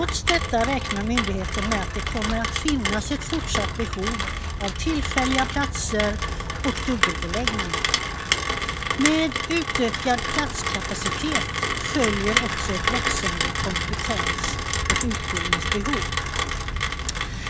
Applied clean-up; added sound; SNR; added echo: none; Rain; -2 dB; none.